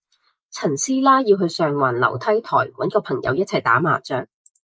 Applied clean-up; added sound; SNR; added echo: neural mask model Resemble Enhance denoiser.